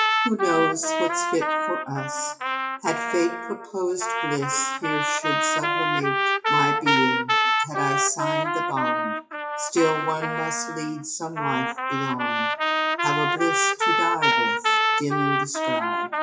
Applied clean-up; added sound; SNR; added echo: classical method WPE with log-MMSE.